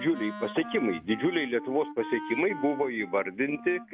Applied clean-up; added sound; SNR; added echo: none; Wind instrument, woodwind instrument; 12 dB; none.